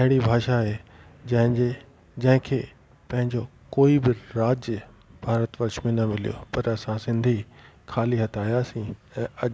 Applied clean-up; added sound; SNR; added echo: none; none; none; none.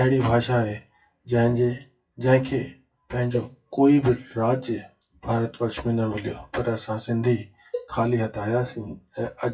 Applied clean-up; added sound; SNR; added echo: classical method WPE with log-MMSE.